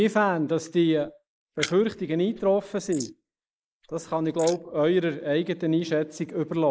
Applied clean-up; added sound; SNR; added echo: neural mask model Resemble Enhance denoiser.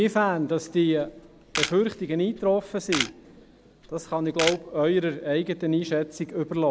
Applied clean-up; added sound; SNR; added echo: none; Camera; 8 dB; none.